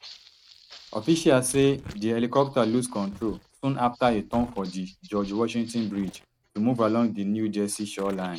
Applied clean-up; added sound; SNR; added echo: neural mask model RNNoise.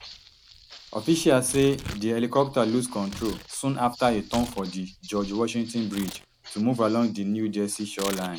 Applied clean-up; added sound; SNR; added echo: none; Walk, footsteps + Tearing; 16 dB; none.